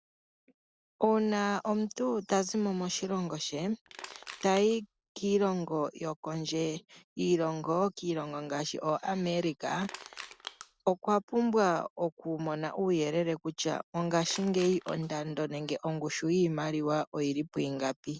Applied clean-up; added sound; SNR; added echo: neural separator model SepFormer DNS4.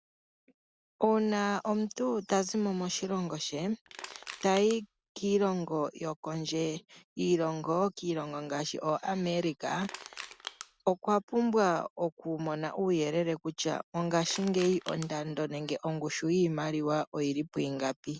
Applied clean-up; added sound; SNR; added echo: none; Crushing; 15 dB; none.